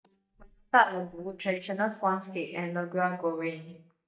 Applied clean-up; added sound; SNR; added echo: neural mask model DeepFilterNet 3.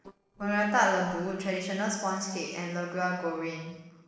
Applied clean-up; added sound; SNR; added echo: neural separator model SepFormer DNS4.